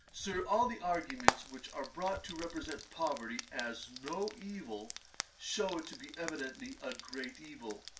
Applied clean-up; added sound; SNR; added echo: none; Frying (food); 4 dB; reverberation time 0.2 s.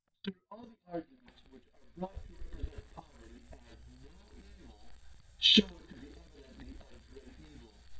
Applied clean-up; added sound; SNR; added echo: neural mask model DeepFilterNet 3.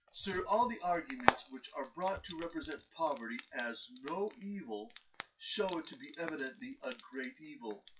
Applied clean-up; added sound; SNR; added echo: classical method WPE with log-MMSE.